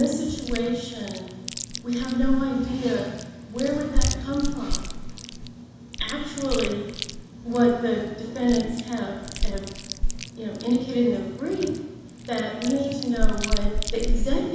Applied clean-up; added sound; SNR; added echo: none; Chewing, mastication; 1 dB; reverberation time 1.1 s.